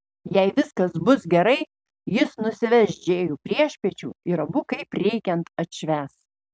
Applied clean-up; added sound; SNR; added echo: none; none; none; none.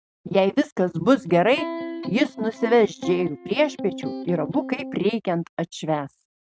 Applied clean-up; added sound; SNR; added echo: neural mask model RNNoise.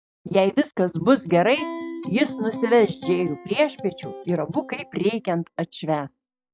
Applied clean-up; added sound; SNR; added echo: classical method log-MMSE.